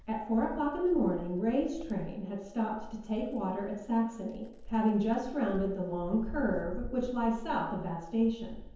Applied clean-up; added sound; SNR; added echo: none; Wind; 13 dB; reverberation time 0.9 s.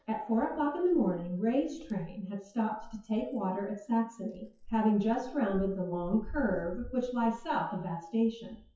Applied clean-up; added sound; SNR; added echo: classical method WPE with log-MMSE.